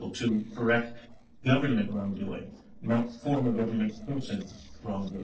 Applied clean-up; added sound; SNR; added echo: neural separator model SepFormer DNS4.